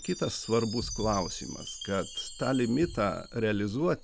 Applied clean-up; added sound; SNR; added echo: none; Chime; 13 dB; none.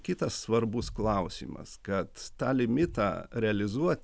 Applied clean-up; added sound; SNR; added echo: none; none; none; none.